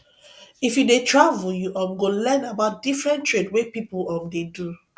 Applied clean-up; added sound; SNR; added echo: none; none; none; none.